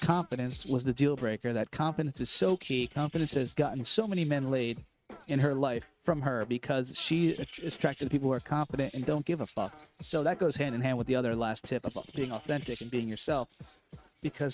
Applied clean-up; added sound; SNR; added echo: neural mask model RNNoise.